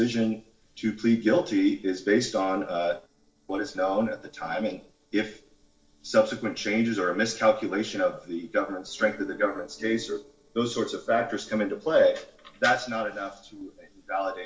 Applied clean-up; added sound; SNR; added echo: neural separator model SepFormer DNS4.